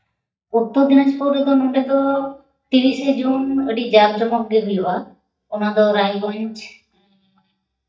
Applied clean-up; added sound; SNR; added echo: neural mask model DeepFilterNet 3.